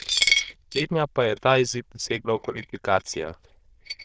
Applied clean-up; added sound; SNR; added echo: neural diffusion model UNIVERSE++.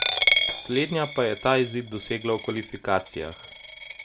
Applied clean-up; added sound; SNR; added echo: none; Coin (dropping); 0 dB; none.